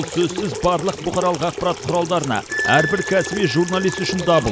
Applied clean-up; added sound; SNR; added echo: none; Sink (filling or washing) / Water tap, faucet + Wind instrument, woodwind instrument; 7 dB; none.